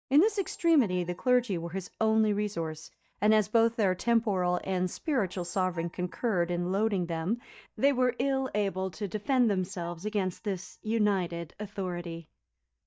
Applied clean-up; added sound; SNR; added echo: neural mask model DeepFilterNet 3.